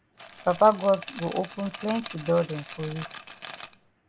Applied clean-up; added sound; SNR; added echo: none; Rattle; 15 dB; none.